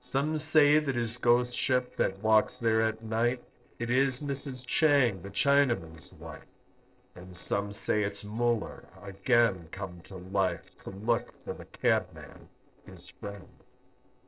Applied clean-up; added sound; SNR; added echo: neural separator model SepFormer DNS4.